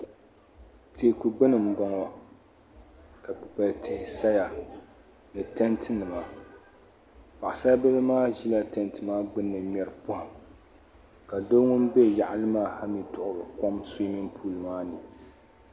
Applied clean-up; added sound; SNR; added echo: none; none; none; none.